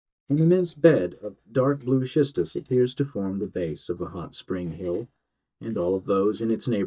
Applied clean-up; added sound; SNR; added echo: neural mask model DeepFilterNet 3.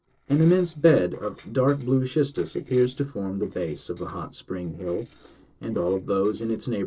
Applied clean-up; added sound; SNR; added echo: neural separator model SepFormer DNS4.